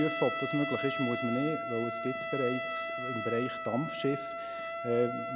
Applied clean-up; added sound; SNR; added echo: none; Trumpet; 3 dB; none.